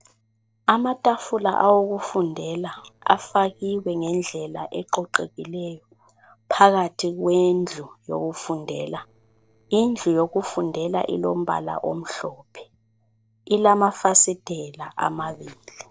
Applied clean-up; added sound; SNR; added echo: neural separator model SepFormer DNS4.